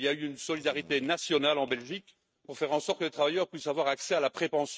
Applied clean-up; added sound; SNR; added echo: neural mask model RNNoise.